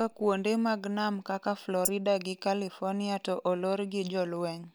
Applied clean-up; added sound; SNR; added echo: neural mask model DeepFilterNet 3.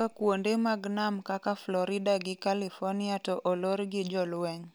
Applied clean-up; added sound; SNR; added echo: none; none; none; none.